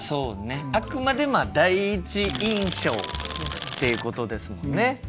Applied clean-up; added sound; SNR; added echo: none; Tools; 7 dB; none.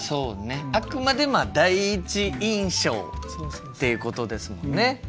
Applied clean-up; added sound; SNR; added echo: none; none; none; none.